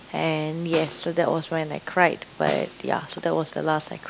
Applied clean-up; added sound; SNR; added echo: none; Snare drum; 14 dB; none.